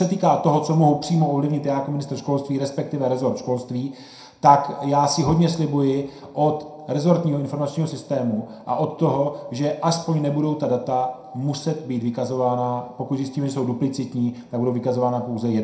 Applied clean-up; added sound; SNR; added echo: none; none; none; reverberation time 0.4 s.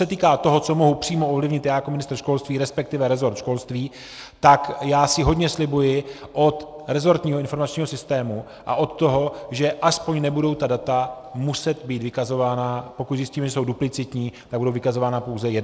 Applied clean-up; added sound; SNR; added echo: none; none; none; none.